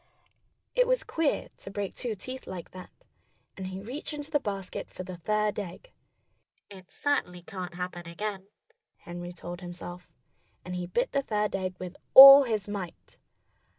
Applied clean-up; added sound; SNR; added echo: none; none; none; none.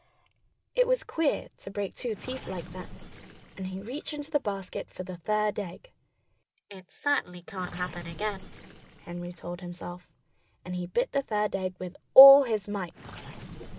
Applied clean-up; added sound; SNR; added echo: none; Gurgling; 19 dB; none.